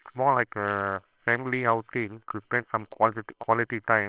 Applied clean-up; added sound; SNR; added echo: neural separator model SepFormer WHAMR!.